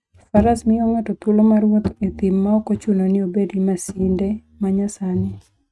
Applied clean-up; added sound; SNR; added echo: neural mask model RNNoise.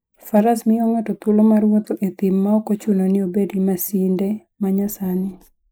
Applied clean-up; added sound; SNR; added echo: neural mask model Resemble Enhance denoiser.